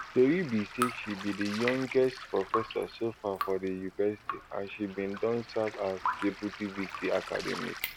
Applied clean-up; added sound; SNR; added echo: none; Drip + Waves, surf; 8 dB; none.